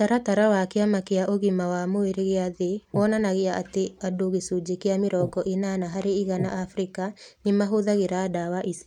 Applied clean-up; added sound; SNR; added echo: none; Breathing; 9 dB; none.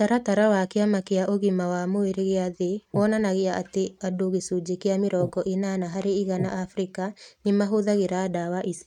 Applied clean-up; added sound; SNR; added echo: neural mask model RNNoise.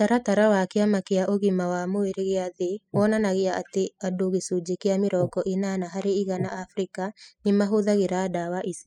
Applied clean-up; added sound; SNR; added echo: classical method spectral subtraction.